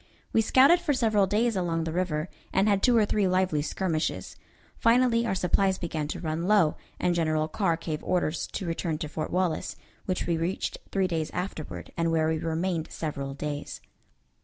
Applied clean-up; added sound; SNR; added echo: none; none; none; none.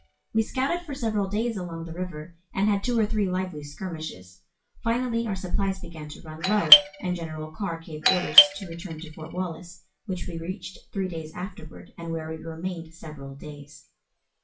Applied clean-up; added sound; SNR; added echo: classical method WPE with log-MMSE.